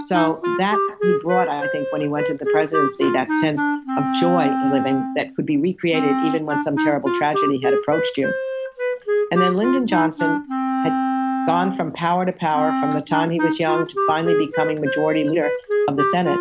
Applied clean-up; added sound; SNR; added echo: none; Wind instrument, woodwind instrument; 0 dB; none.